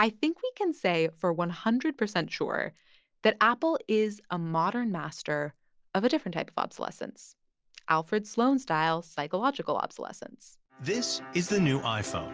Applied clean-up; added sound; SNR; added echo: none; none; none; none.